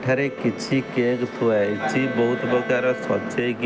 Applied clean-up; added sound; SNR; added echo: none; Bowed string instrument; 13 dB; none.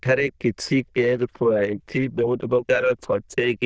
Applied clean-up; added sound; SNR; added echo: neural diffusion model UNIVERSE++.